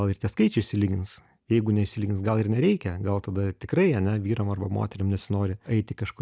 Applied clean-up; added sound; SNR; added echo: none; none; none; none.